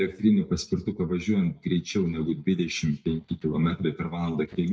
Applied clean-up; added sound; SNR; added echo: neural mask model DeepFilterNet 3.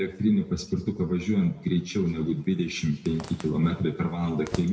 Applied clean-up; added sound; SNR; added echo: none; Zipper (clothing); 19 dB; reverberation time 1.1 s.